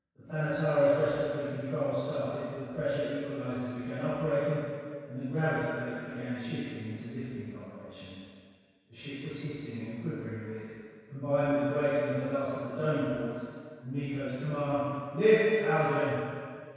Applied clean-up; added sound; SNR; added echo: none; none; none; reverberation time 2.0 s.